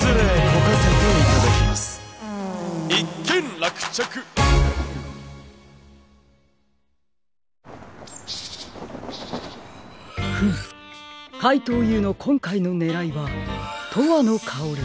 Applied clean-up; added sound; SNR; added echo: none; Cutlery, silverware; 20 dB; none.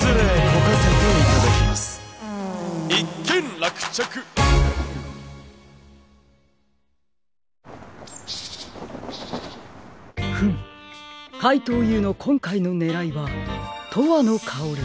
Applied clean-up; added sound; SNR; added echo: none; none; none; none.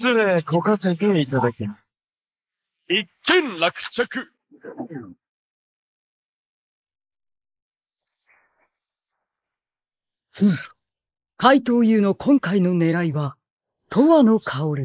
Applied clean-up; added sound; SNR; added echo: neural mask model Resemble Enhance denoiser.